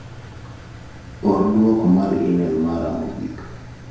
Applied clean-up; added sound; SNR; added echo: none; Engine; 16 dB; reverberation time 0.7 s.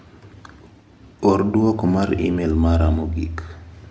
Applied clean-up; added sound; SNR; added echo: none; none; none; none.